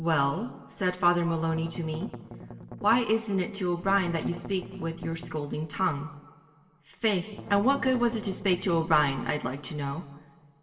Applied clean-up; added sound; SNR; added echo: none; Strum; 13 dB; reverberation time 2.0 s.